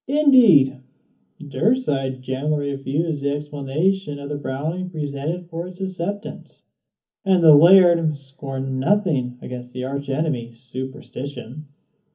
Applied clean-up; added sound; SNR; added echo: none; none; none; reverberation time 0.3 s.